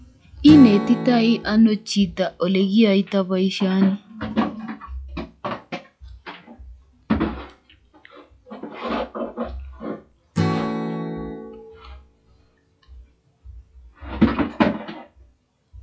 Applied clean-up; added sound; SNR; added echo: classical method log-MMSE.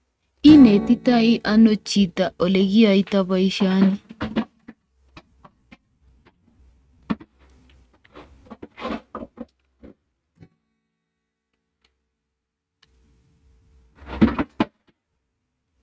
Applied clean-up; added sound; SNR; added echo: neural mask model RNNoise.